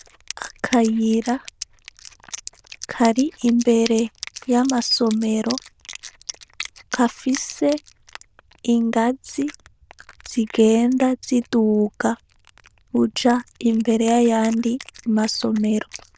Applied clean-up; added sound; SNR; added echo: neural diffusion model UNIVERSE++.